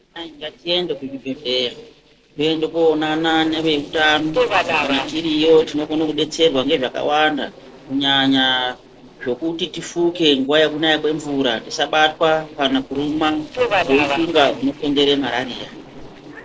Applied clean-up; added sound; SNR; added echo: neural separator model SepFormer DNS4.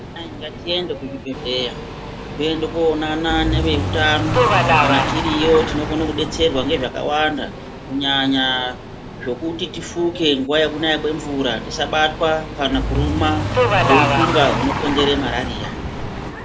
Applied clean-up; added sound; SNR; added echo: none; Subway, metro, underground + Car; 1 dB; none.